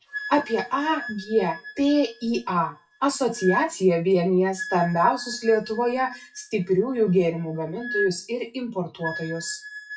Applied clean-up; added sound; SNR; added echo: classical method WPE with log-MMSE.